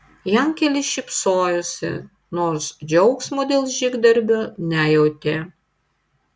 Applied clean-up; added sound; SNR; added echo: none; none; none; none.